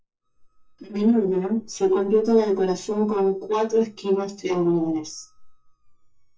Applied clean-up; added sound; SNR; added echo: neural mask model DeepFilterNet 3.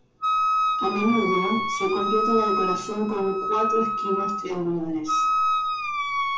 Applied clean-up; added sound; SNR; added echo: none; Wind instrument, woodwind instrument; -2 dB; reverberation time 0.6 s.